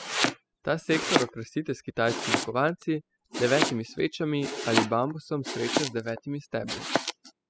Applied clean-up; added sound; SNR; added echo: classical method spectral subtraction.